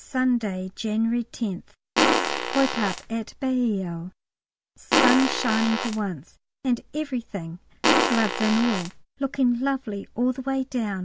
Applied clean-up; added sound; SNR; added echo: none; Fart; -2 dB; none.